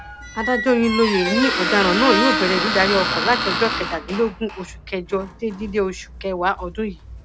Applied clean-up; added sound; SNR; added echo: none; Squeak; 3 dB; none.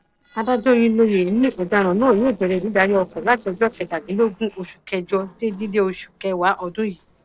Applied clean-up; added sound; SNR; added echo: neural separator model SepFormer DNS4.